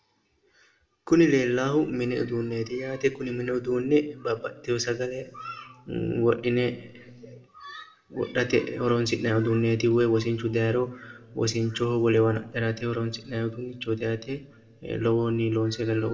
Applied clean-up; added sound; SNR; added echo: none; none; none; reverberation time 1.2 s.